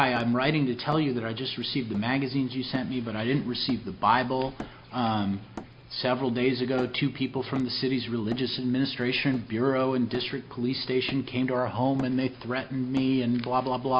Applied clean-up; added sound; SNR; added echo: none; Hammer; 20 dB; none.